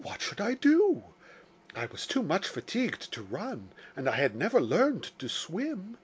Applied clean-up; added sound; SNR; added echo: none; none; none; none.